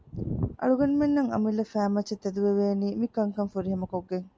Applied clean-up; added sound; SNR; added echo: none; none; none; none.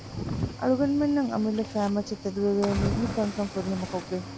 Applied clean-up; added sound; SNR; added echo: none; Cricket / Waves, surf; 9 dB; none.